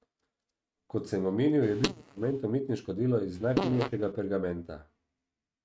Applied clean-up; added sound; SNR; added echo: neural mask model RNNoise.